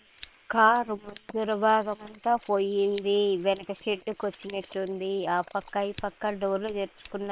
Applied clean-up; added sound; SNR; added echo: neural separator model SepFormer WHAM!.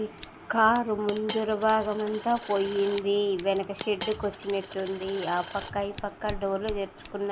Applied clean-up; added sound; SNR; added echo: none; Scissors + Coin (dropping); 15 dB; none.